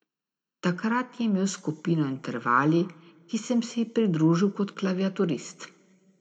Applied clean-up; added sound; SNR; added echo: none; none; none; reverberation time 0.5 s.